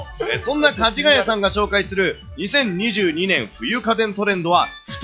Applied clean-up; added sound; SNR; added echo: classical method log-MMSE.